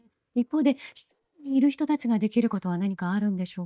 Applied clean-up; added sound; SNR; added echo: neural mask model DeepFilterNet 3.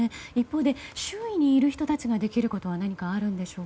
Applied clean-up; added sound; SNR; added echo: none; none; none; none.